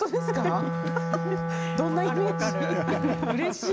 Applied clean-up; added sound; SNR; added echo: none; Wind instrument, woodwind instrument; 1 dB; none.